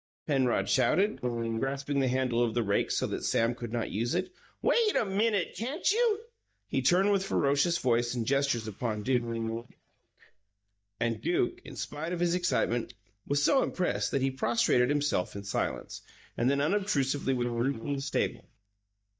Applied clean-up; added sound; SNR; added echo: neural mask model DeepFilterNet 3.